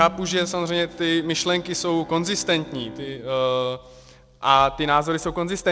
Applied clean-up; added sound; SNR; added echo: none; Bowed string instrument; 18 dB; none.